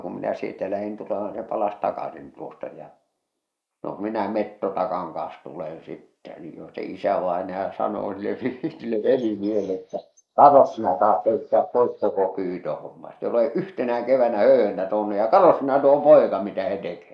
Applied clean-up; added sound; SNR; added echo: neural mask model Resemble Enhance denoiser.